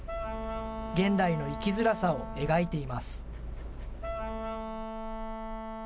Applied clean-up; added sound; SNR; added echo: none; Wind instrument, woodwind instrument; 7 dB; none.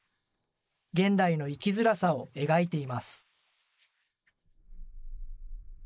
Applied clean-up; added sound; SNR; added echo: neural mask model Resemble Enhance denoiser.